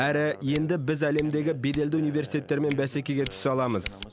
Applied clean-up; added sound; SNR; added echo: none; Scissors; 11 dB; none.